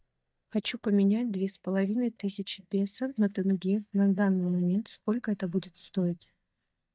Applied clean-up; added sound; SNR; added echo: neural mask model DeepFilterNet 3.